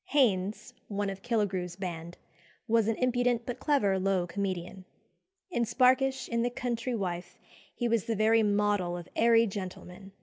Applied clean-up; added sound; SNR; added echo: none; none; none; none.